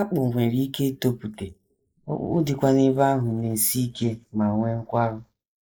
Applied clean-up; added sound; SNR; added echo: neural mask model Resemble Enhance denoiser.